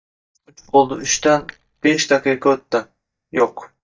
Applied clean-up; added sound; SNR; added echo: neural mask model DeepFilterNet 3.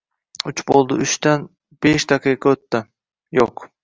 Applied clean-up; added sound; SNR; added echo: none; none; none; none.